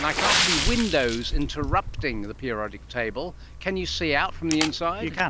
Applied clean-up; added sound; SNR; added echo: none; Water / Splash, splatter + Camera; 2 dB; none.